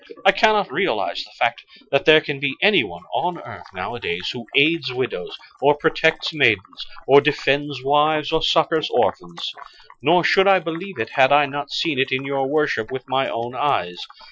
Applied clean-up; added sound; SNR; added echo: classical method Wiener filter.